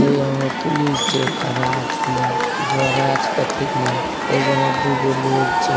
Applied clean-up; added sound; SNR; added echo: none; Crowd / Cheering; -2 dB; none.